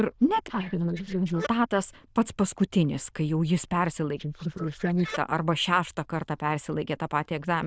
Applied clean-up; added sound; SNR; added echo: neural diffusion model UNIVERSE++.